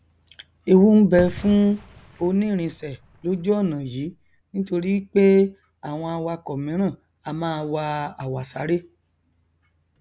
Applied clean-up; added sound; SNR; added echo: none; Fireworks; 17 dB; none.